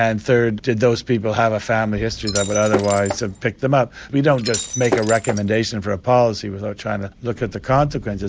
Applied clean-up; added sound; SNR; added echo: none; Shatter; 7 dB; none.